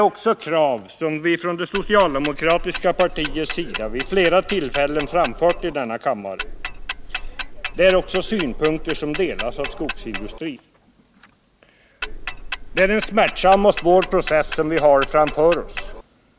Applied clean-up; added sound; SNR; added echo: none; Tick-tock; 8 dB; none.